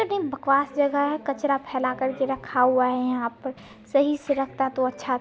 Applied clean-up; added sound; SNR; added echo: none; none; none; none.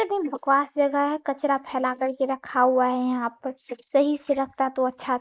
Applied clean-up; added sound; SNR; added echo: neural mask model Resemble Enhance denoiser.